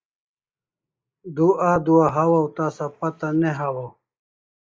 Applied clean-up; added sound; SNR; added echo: neural mask model Resemble Enhance denoiser.